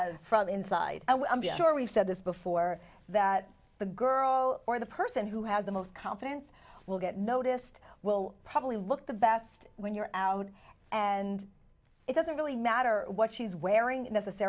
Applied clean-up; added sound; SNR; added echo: none; none; none; none.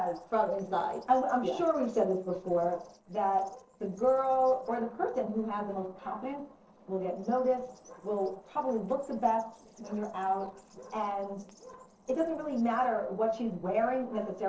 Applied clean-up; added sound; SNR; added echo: neural separator model SepFormer DNS4.